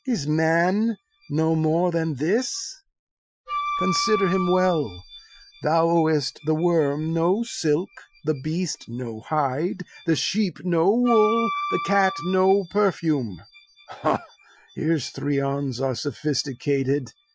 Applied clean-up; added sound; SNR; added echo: classical method Wiener filter.